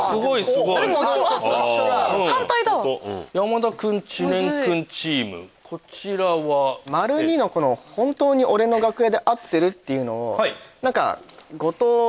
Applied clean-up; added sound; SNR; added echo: none; none; none; none.